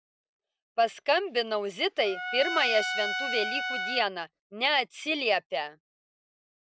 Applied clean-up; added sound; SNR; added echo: none; Trumpet; 4 dB; none.